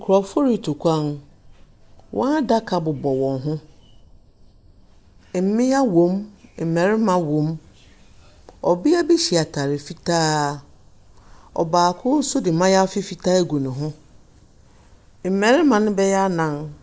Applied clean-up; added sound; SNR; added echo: none; none; none; none.